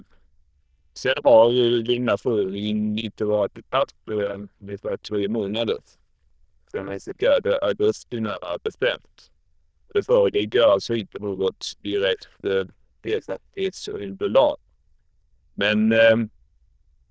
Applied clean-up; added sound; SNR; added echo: neural diffusion model UNIVERSE++.